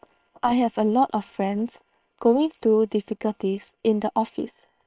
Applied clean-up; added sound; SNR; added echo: neural separator model SepFormer WHAM!.